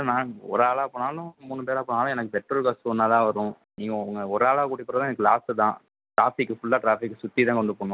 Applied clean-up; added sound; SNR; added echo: none; none; none; none.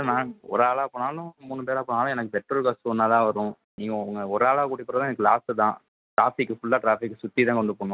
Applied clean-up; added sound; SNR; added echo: neural mask model RNNoise.